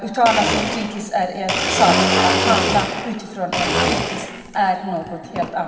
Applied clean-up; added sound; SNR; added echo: none; Domestic sounds, home sounds; 0 dB; reverberation time 2.3 s.